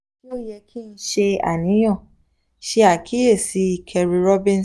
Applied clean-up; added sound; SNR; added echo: none; none; none; none.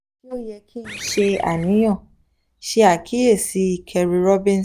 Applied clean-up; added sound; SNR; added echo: none; Bird; 16 dB; none.